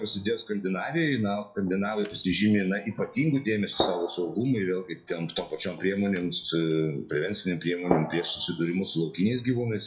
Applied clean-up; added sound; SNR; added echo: classical method WPE with log-MMSE.